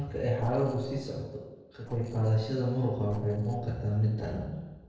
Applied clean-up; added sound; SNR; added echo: neural separator model SepFormer DNS4.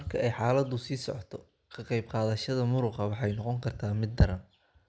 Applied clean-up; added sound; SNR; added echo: none; none; none; none.